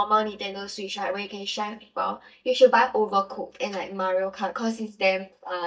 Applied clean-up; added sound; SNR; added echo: neural mask model DeepFilterNet 3.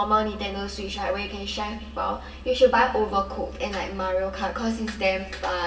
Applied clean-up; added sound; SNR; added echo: none; Engine; 15 dB; reverberation time 1.3 s.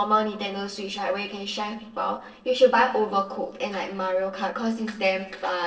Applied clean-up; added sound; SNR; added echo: neural separator model SepFormer DNS4.